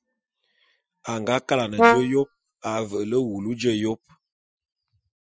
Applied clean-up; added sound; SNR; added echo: classical method Wiener filter.